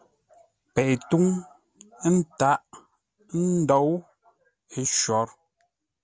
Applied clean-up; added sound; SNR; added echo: none; none; none; none.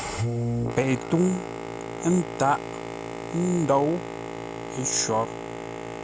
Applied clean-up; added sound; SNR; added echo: none; Boat, Water vehicle; 5 dB; none.